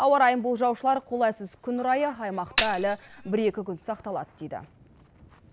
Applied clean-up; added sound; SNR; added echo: none; Tambourine; 6 dB; none.